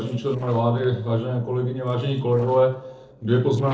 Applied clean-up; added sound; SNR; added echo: neural separator model SepFormer DNS4.